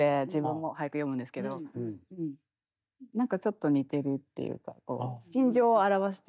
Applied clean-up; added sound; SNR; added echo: neural mask model DeepFilterNet 3.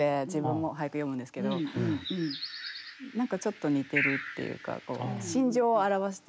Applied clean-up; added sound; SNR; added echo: none; Bird; 8 dB; none.